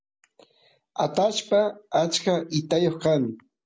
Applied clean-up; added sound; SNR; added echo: none; none; none; none.